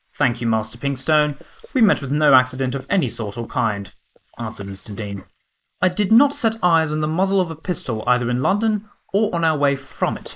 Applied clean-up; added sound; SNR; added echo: neural mask model Resemble Enhance denoiser.